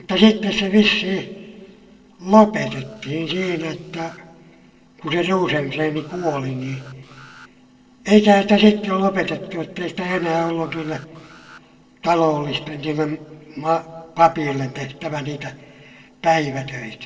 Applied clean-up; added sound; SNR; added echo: neural separator model SepFormer DNS4.